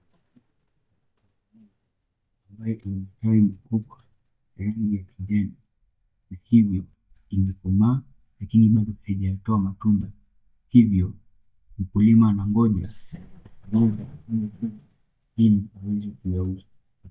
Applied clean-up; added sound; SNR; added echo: neural mask model DeepFilterNet 3.